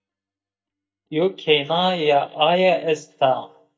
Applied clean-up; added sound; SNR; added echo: neural mask model DeepFilterNet 3.